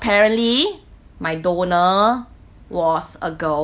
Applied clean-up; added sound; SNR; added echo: none; none; none; none.